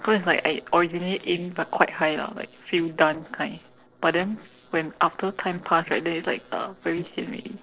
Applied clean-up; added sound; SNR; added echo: neural separator model SepFormer DNS4.